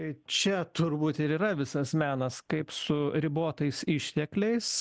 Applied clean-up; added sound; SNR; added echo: none; none; none; none.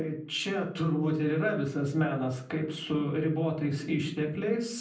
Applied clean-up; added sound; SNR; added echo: none; none; none; reverberation time 0.6 s.